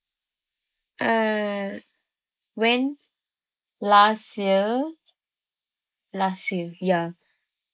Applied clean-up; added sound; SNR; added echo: neural mask model Resemble Enhance denoiser.